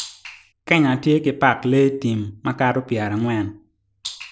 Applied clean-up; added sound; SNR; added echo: none; none; none; none.